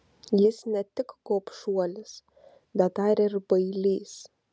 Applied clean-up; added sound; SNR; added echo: none; none; none; none.